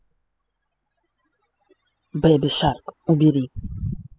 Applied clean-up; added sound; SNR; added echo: classical method spectral subtraction.